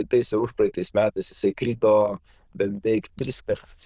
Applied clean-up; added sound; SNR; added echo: neural diffusion model UNIVERSE++.